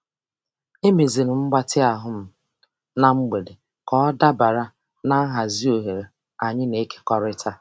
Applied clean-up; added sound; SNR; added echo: none; none; none; none.